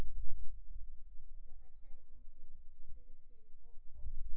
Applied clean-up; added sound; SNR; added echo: none; none; none; reverberation time 0.3 s.